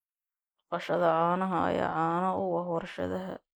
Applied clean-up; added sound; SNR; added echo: neural mask model Resemble Enhance denoiser.